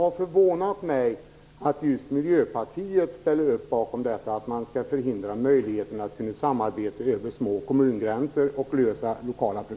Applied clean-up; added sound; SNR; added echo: none; none; none; none.